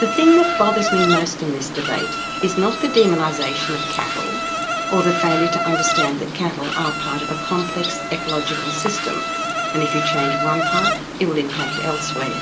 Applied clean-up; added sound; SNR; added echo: none; Insect; 1 dB; reverberation time 0.2 s.